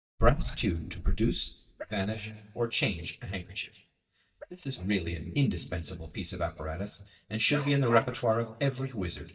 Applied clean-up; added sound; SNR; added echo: neural mask model DeepFilterNet 3.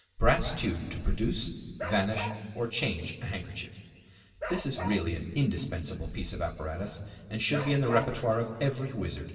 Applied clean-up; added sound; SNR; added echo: none; Bark; 10 dB; reverberation time 2.3 s.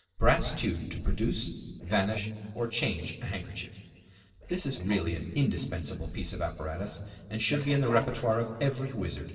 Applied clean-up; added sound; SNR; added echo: neural separator model SepFormer DNS4.